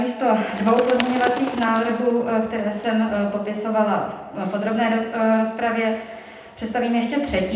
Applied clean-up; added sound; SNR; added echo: none; Bird; 12 dB; reverberation time 0.8 s.